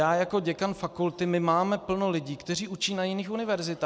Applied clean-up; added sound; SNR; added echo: none; none; none; none.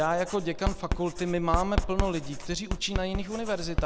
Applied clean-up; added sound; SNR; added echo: none; Writing; 2 dB; none.